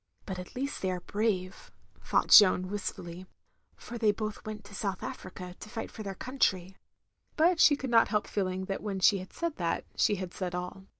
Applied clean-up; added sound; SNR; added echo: none; none; none; none.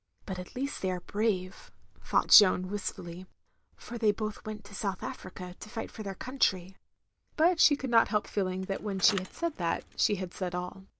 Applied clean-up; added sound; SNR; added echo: none; Bicycle; 16 dB; none.